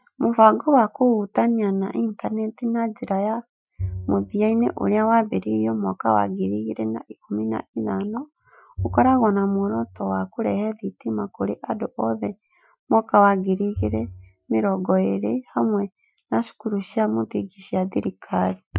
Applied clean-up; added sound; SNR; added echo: classical method Wiener filter.